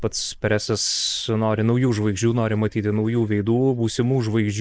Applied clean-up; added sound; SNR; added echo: neural mask model Resemble Enhance denoiser.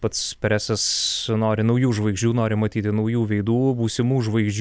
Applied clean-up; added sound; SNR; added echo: none; none; none; none.